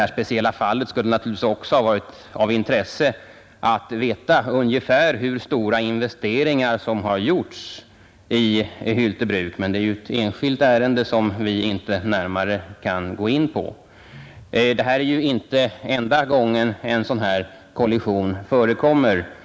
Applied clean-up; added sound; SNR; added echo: none; none; none; none.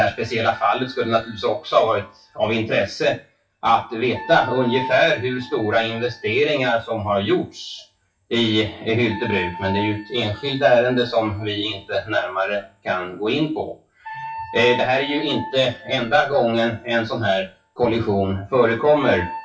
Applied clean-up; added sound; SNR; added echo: classical method WPE with log-MMSE.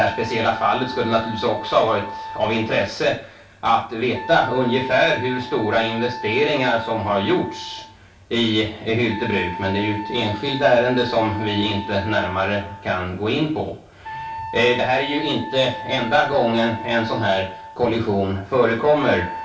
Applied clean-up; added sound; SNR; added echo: none; Wind instrument, woodwind instrument; 12 dB; reverberation time 0.3 s.